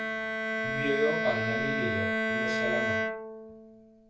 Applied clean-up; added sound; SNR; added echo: none; Bowed string instrument; -4 dB; reverberation time 0.2 s.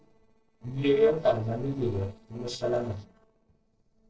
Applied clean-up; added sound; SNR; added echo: neural separator model SepFormer DNS4.